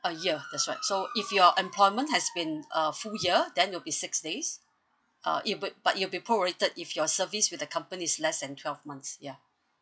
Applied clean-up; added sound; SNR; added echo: classical method log-MMSE.